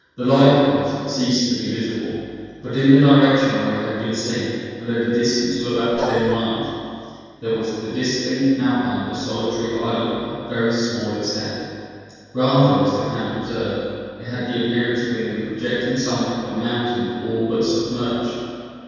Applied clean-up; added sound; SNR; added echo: none; Bark; 3 dB; reverberation time 2.1 s.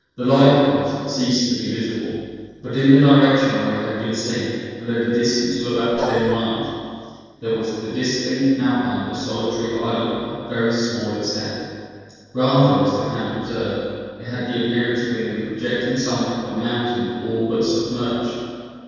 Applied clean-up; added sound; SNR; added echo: neural separator model SepFormer DNS4.